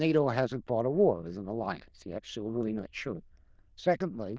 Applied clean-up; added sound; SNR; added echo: neural diffusion model UNIVERSE++.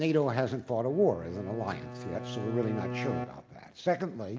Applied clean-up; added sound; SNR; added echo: none; Bowed string instrument; 8 dB; none.